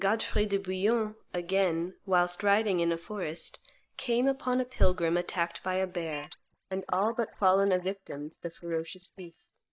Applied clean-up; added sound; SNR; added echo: neural mask model DeepFilterNet 3.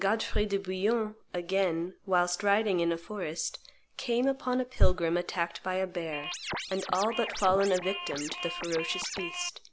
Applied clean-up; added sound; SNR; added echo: none; Scratching (performance technique); 9 dB; none.